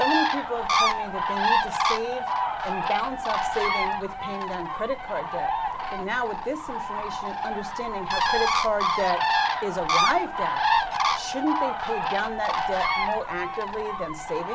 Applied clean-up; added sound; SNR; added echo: none; Bird; -5 dB; none.